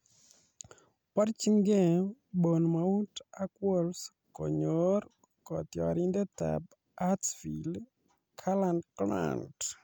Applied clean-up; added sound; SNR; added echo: none; none; none; none.